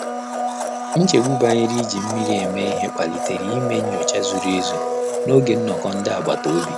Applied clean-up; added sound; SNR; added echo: none; Domestic sounds, home sounds; 2 dB; none.